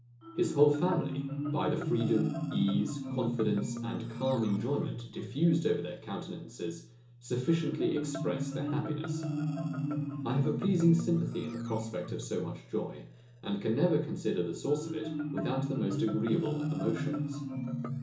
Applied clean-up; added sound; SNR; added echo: none; Marimba, xylophone; 4 dB; reverberation time 0.7 s.